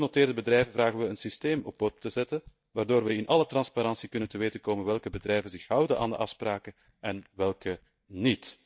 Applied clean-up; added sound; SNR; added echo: neural mask model DeepFilterNet 3.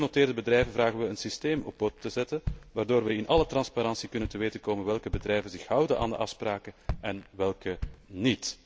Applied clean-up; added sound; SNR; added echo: none; Walk, footsteps; 13 dB; none.